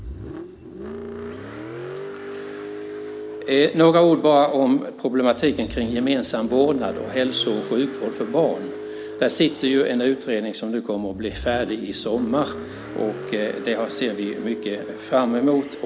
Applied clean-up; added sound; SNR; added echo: none; Car; 12 dB; none.